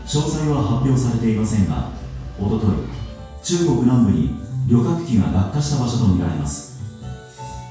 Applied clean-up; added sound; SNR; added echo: none; none; none; reverberation time 0.6 s.